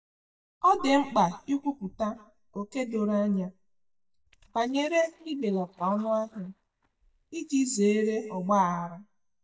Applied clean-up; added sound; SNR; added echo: neural mask model DeepFilterNet 3.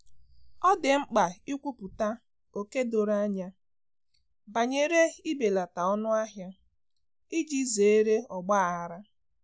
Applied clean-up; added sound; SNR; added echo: none; none; none; none.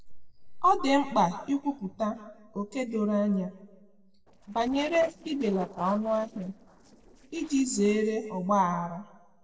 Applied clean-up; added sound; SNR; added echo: neural separator model SepFormer DNS4.